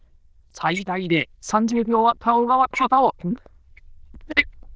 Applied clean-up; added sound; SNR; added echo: neural diffusion model UNIVERSE++.